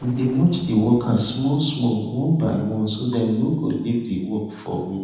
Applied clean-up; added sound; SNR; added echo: neural separator model SepFormer DNS4.